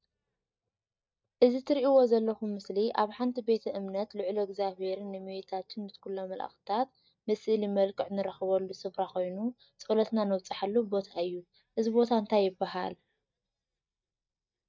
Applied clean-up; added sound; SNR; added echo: neural mask model DeepFilterNet 3.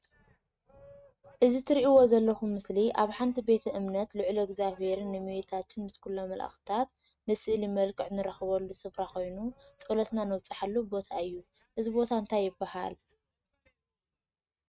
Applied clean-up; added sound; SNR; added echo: neural mask model RNNoise.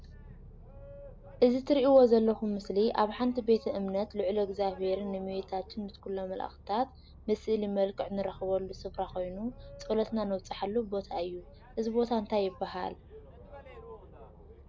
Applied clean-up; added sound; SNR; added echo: none; Boat, Water vehicle; 19 dB; none.